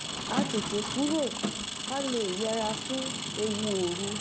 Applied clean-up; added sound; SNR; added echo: none; Engine; 2 dB; none.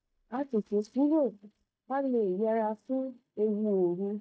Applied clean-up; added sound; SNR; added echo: neural mask model DeepFilterNet 3.